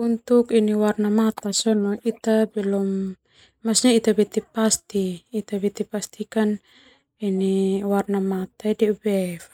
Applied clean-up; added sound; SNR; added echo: neural mask model Resemble Enhance denoiser.